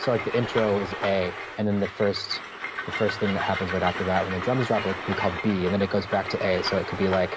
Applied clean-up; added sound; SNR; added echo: none; Train; 7 dB; none.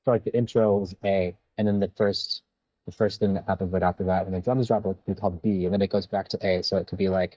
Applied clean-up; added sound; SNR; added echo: neural mask model DeepFilterNet 3.